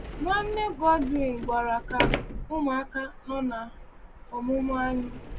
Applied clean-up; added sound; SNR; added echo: none; Sliding door; 6 dB; none.